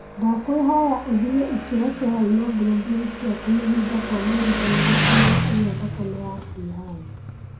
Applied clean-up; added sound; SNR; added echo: none; Motorcycle; 3 dB; reverberation time 0.4 s.